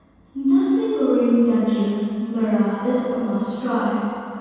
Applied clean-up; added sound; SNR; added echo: none; none; none; reverberation time 2.1 s.